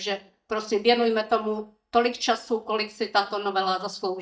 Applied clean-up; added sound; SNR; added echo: neural mask model DeepFilterNet 3.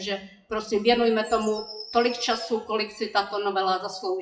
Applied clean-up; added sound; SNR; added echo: classical method WPE with log-MMSE.